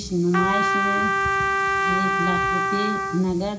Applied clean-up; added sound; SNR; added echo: none; Trumpet; -3 dB; reverberation time 0.4 s.